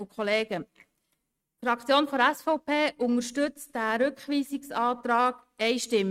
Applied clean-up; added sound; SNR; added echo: neural mask model RNNoise.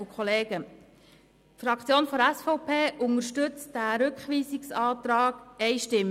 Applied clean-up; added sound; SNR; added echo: none; none; none; none.